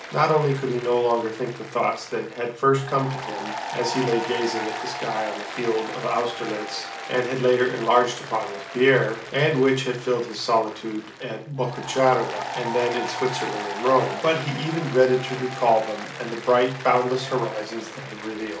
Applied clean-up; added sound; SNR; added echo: none; Applause; 10 dB; reverberation time 0.4 s.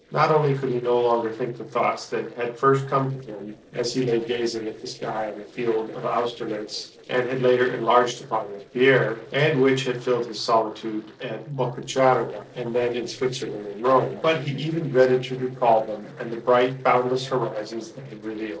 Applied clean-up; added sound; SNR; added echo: neural separator model SepFormer DNS4.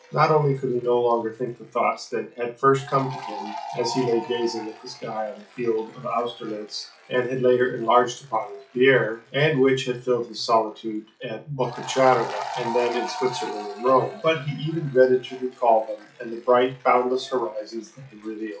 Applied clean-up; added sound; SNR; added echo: classical method WPE with log-MMSE.